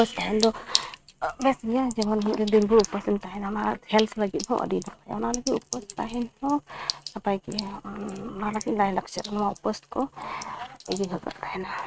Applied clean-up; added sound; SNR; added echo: neural mask model RNNoise.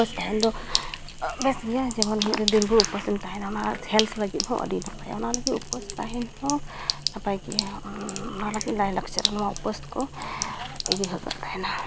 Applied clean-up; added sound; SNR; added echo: none; Sink (filling or washing); 5 dB; none.